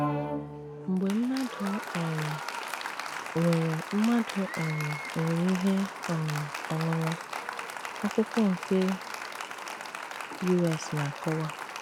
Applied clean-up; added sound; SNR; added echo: none; Applause; 6 dB; none.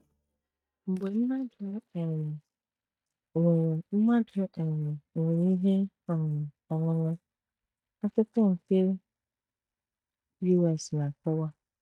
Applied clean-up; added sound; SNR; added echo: neural mask model DeepFilterNet 3.